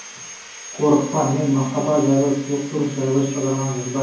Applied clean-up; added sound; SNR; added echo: none; Sawing; 15 dB; reverberation time 0.9 s.